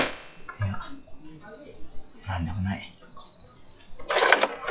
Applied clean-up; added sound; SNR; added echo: classical method log-MMSE.